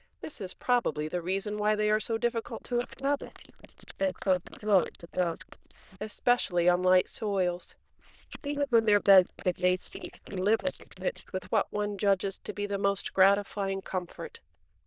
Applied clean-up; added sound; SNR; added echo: neural diffusion model UNIVERSE++.